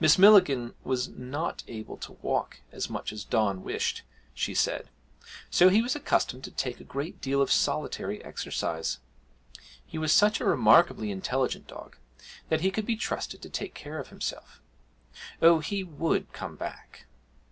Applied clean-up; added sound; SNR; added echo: none; none; none; none.